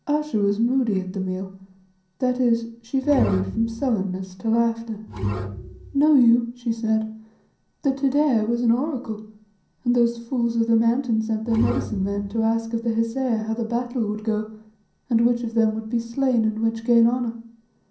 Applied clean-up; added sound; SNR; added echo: none; Bowed string instrument; 7 dB; reverberation time 0.6 s.